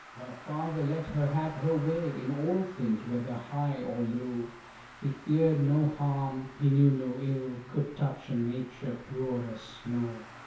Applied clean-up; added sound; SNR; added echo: none; Traffic noise, roadway noise; 20 dB; reverberation time 0.6 s.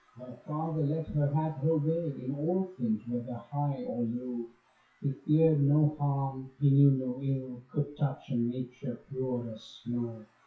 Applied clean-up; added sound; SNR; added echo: classical method WPE with log-MMSE.